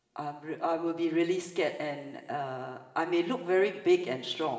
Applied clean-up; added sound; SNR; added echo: none; none; none; reverberation time 2.7 s.